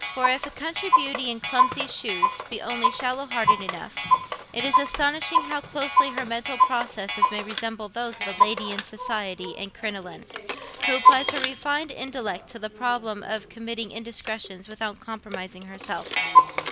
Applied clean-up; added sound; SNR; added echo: none; Clock + Bell; -4 dB; none.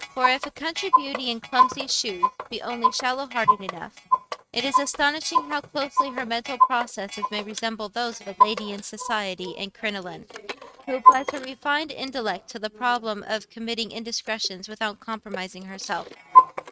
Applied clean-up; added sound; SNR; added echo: neural mask model RNNoise.